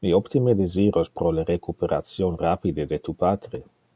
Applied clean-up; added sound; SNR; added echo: none; none; none; none.